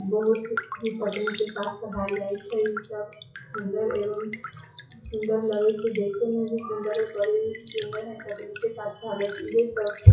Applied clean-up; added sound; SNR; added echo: classical method WPE with log-MMSE.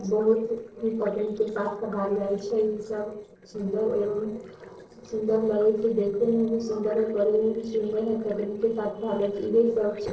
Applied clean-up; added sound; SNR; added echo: neural separator model SepFormer DNS4.